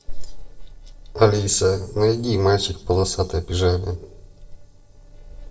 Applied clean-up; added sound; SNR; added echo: neural separator model SepFormer DNS4.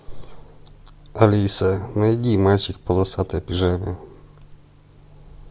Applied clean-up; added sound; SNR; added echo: none; none; none; none.